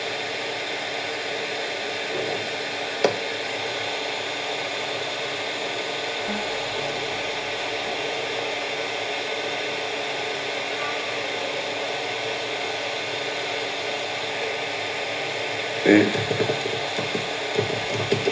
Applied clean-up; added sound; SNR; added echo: none; Acoustic guitar; 16 dB; reverberation time 0.3 s.